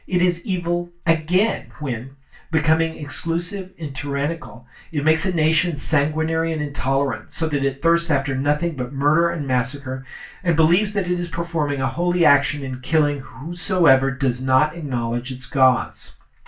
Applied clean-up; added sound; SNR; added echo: none; none; none; reverberation time 0.2 s.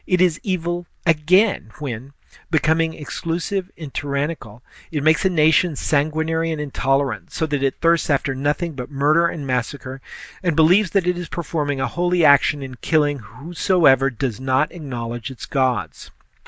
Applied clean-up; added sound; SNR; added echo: none; none; none; none.